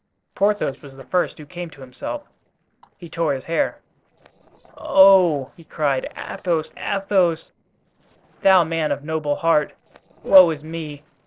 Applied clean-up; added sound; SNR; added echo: neural separator model SepFormer DNS4.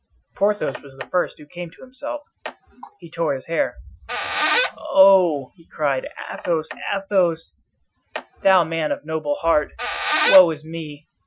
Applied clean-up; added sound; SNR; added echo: classical method Wiener filter.